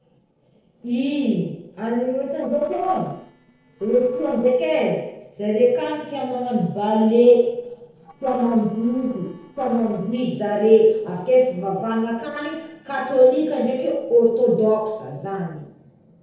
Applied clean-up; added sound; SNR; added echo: neural separator model SepFormer DNS4.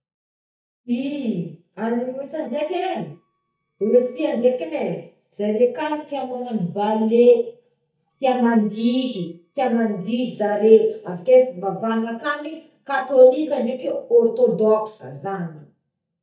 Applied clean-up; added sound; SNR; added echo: neural mask model DeepFilterNet 3.